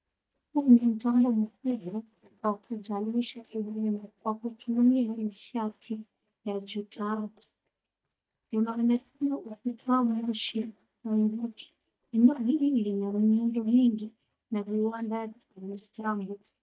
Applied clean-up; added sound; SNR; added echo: neural mask model DeepFilterNet 3.